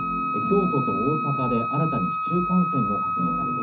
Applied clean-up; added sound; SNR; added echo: none; Wind instrument, woodwind instrument; 1 dB; reverberation time 0.3 s.